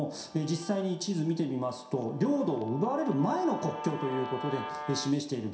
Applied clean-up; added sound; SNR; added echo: none; Guitar; 12 dB; reverberation time 0.7 s.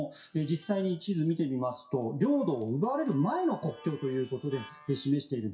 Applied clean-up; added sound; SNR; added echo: classical method WPE with log-MMSE.